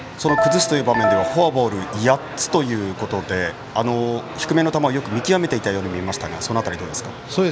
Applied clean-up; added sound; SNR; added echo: none; none; none; none.